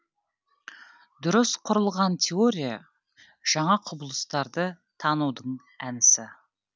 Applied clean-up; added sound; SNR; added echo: none; none; none; none.